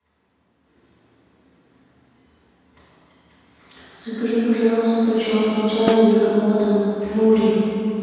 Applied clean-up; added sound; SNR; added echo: none; Snare drum; 11 dB; reverberation time 2.1 s.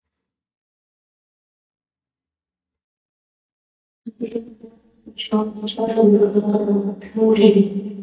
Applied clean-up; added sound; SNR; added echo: neural mask model DeepFilterNet 3.